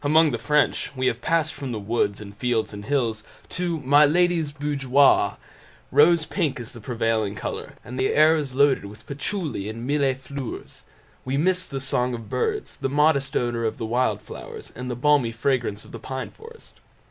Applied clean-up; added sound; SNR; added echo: none; none; none; none.